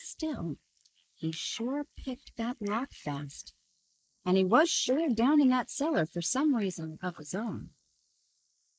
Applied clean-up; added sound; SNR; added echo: neural mask model Resemble Enhance denoiser.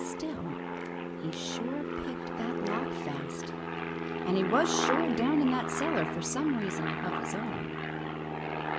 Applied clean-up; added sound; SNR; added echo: none; Aircraft; 0 dB; none.